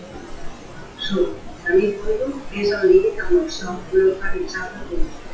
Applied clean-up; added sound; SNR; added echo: classical method WPE with log-MMSE.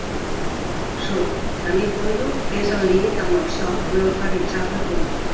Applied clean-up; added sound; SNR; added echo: none; Stream; -1 dB; reverberation time 0.8 s.